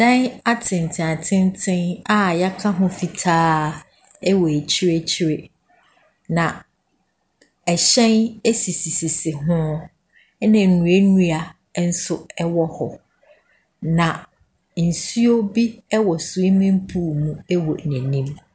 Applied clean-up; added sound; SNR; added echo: none; none; none; none.